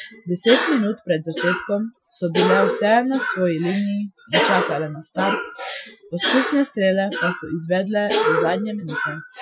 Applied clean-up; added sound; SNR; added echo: classical method Wiener filter.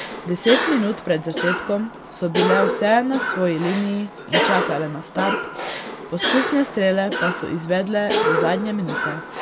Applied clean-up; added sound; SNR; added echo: none; Cough; 2 dB; none.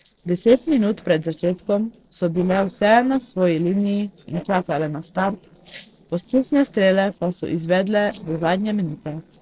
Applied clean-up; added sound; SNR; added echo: neural separator model SepFormer DNS4.